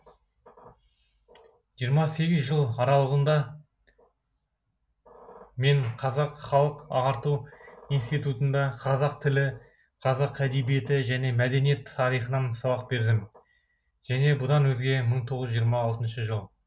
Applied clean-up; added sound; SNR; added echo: none; none; none; none.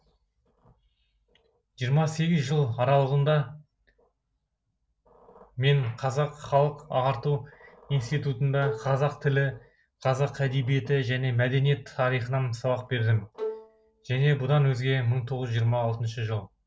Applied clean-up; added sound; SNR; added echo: neural separator model SepFormer DNS4.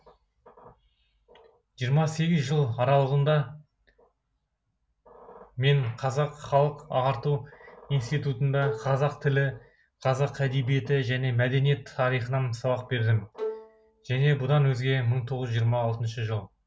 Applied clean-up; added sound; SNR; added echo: none; Bowed string instrument; 11 dB; none.